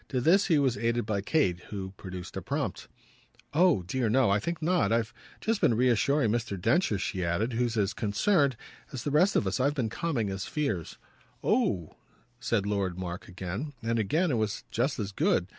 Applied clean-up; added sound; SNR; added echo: none; none; none; none.